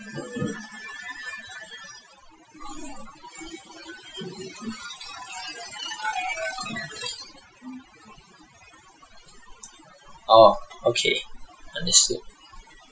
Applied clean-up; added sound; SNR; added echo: classical method Wiener filter.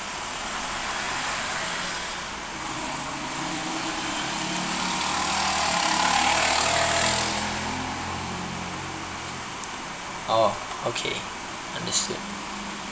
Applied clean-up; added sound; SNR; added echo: none; none; none; none.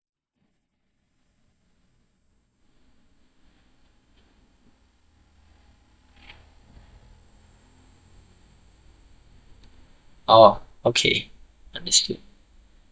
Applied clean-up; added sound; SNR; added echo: neural mask model DeepFilterNet 3.